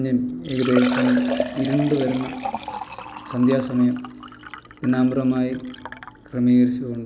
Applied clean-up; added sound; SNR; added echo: none; Liquid; 10 dB; none.